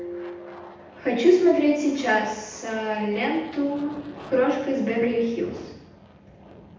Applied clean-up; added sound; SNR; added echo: none; Aircraft; 20 dB; reverberation time 0.8 s.